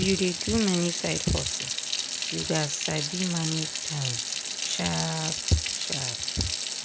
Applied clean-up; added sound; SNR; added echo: none; Sink (filling or washing) / Water tap, faucet; 0 dB; none.